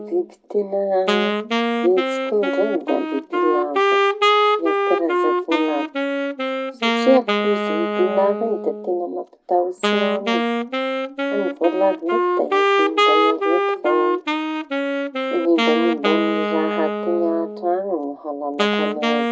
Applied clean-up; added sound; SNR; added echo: none; Wind instrument, woodwind instrument; -2 dB; reverberation time 0.2 s.